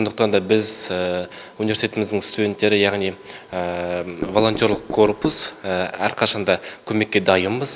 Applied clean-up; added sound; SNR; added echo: none; Knock / Wood; 9 dB; none.